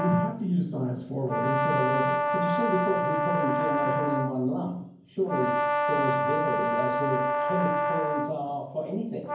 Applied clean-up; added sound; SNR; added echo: none; Brass instrument; -2 dB; reverberation time 0.9 s.